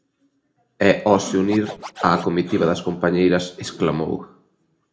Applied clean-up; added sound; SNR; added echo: none; Scratching (performance technique); 15 dB; reverberation time 0.3 s.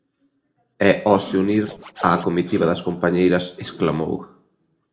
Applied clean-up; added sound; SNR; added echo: neural separator model SepFormer DNS4.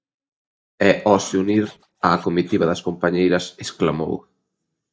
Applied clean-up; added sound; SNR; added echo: neural mask model DeepFilterNet 3.